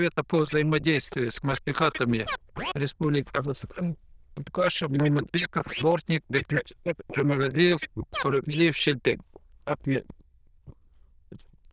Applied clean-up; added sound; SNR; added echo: neural diffusion model UNIVERSE++.